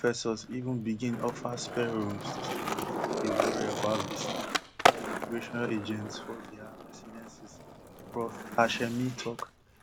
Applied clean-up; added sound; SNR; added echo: none; Skateboard; 0 dB; none.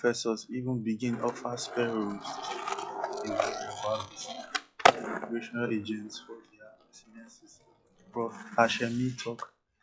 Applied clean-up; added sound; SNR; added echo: classical method log-MMSE.